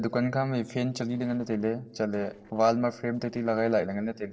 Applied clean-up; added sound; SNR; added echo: neural separator model SepFormer DNS4.